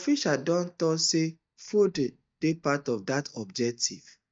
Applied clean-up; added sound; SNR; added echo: neural mask model DeepFilterNet 3.